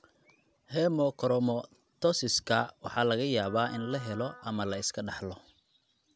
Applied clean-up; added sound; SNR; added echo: none; Wind instrument, woodwind instrument; 19 dB; none.